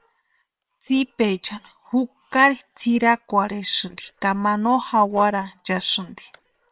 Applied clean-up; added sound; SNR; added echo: neural separator model SepFormer WHAM!.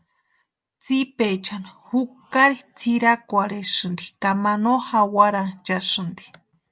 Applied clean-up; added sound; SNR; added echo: none; none; none; none.